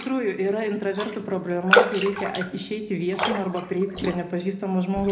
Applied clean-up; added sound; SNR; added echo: none; Raindrop; 2 dB; reverberation time 0.8 s.